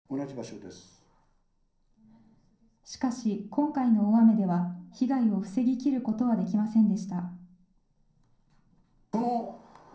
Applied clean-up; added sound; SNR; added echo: none; none; none; reverberation time 0.6 s.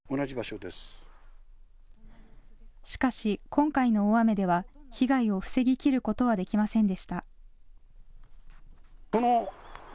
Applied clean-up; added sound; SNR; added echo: none; none; none; none.